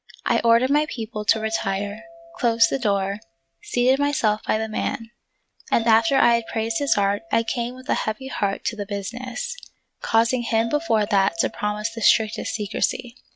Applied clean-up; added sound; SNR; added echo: neural mask model RNNoise.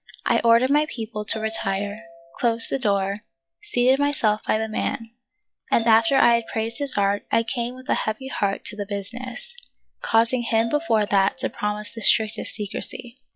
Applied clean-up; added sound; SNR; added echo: classical method log-MMSE.